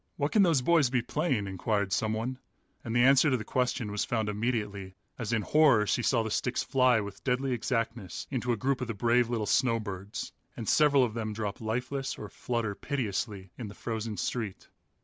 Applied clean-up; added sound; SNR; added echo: none; none; none; none.